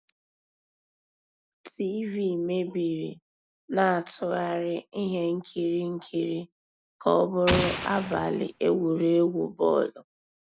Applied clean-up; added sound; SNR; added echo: none; Explosion; 2 dB; none.